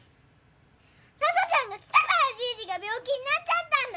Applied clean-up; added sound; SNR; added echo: none; none; none; none.